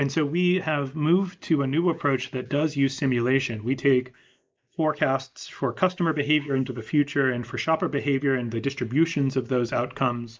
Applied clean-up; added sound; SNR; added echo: neural mask model Resemble Enhance denoiser.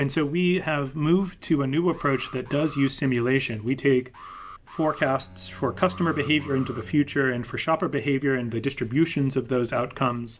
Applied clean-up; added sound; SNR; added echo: none; Alarm + Bowed string instrument; 18 dB; none.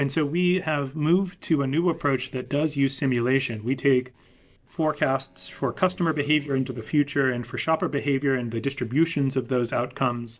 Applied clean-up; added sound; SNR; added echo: neural separator model SepFormer DNS4.